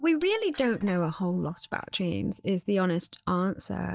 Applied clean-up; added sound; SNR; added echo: neural mask model DeepFilterNet 3.